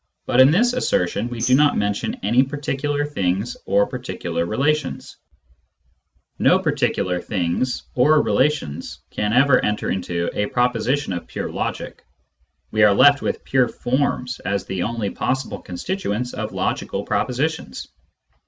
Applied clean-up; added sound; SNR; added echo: neural mask model Resemble Enhance denoiser.